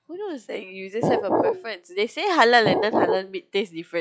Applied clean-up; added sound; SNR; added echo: classical method log-MMSE.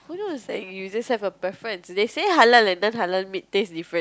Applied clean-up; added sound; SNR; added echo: none; none; none; none.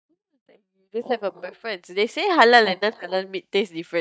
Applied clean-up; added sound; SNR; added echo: neural mask model DeepFilterNet 3.